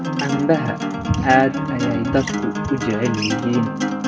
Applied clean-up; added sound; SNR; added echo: none; Acoustic guitar; 3 dB; reverberation time 1.2 s.